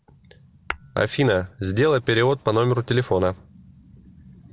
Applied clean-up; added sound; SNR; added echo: none; Tap / Hammer; 18 dB; none.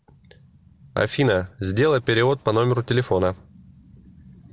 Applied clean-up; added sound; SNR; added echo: none; none; none; none.